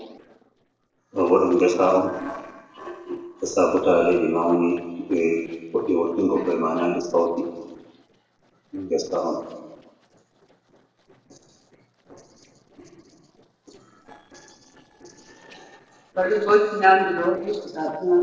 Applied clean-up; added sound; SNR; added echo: neural separator model SepFormer DNS4.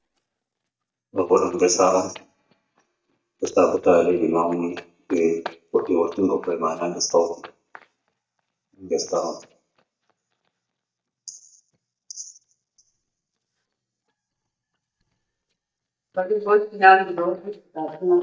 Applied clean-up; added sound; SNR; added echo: neural mask model DeepFilterNet 3.